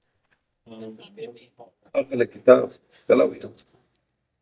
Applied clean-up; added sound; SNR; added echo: neural mask model DeepFilterNet 3.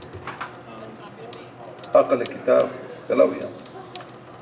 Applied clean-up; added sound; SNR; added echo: none; Sink (filling or washing) / Water tap, faucet / Water; 14 dB; reverberation time 0.7 s.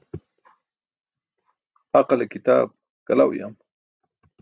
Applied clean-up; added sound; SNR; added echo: none; none; none; none.